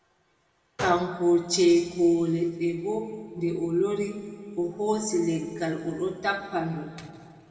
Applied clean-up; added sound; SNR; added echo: none; Gunshot, gunfire; 14 dB; reverberation time 1.9 s.